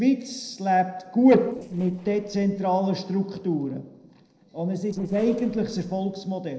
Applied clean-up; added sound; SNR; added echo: neural separator model SepFormer DNS4.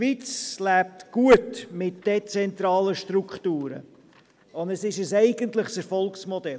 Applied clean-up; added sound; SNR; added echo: none; none; none; none.